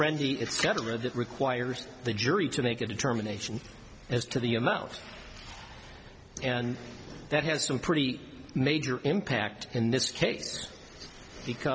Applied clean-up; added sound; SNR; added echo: none; none; none; none.